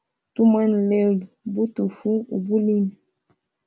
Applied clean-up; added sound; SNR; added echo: none; none; none; none.